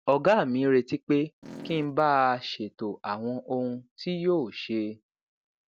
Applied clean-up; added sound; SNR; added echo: none; Fart; 14 dB; none.